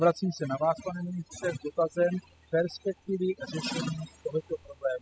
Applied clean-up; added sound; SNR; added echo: classical method spectral subtraction.